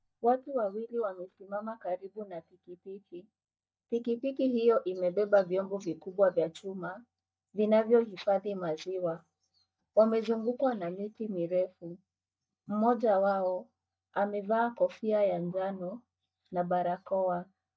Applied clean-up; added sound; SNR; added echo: neural mask model DeepFilterNet 3.